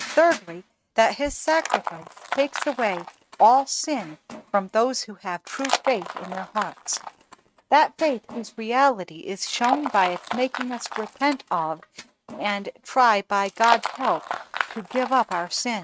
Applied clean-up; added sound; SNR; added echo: neural mask model RNNoise.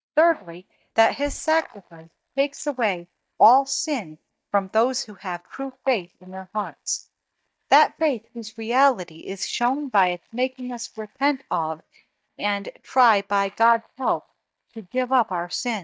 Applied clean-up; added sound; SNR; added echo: neural mask model DeepFilterNet 3.